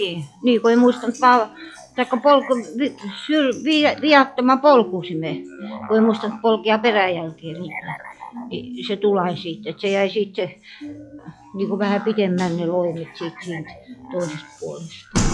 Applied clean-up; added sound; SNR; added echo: classical method log-MMSE.